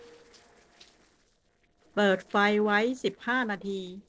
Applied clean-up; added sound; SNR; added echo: neural separator model SepFormer DNS4.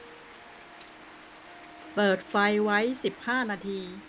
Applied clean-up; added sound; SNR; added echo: none; Rain + Harp; 17 dB; none.